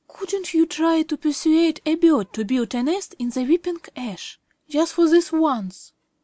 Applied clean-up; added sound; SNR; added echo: none; none; none; none.